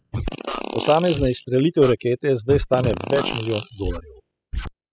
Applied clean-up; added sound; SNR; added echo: classical method spectral subtraction.